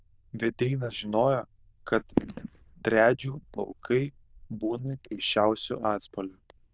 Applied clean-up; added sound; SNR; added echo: neural diffusion model UNIVERSE++.